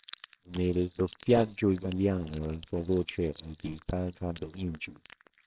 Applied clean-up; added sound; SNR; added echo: neural separator model SepFormer WHAMR!.